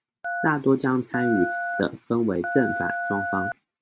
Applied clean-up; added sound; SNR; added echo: neural mask model RNNoise.